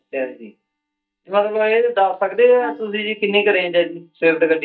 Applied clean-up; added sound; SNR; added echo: neural mask model DeepFilterNet 3.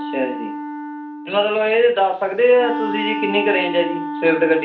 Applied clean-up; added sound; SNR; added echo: none; Wind instrument, woodwind instrument; 8 dB; reverberation time 0.4 s.